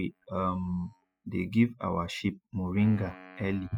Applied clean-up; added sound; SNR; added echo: classical method spectral subtraction.